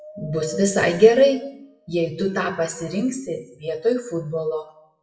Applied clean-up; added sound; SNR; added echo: classical method WPE with log-MMSE.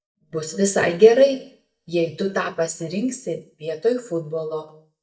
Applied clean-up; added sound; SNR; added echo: neural mask model DeepFilterNet 3.